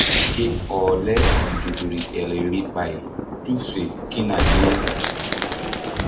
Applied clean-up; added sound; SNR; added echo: none; Fireworks + Gunshot, gunfire; -2 dB; none.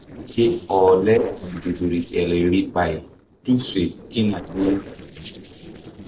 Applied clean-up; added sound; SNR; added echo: neural separator model SepFormer DNS4.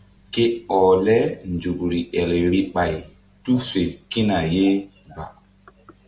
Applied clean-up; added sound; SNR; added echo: none; none; none; none.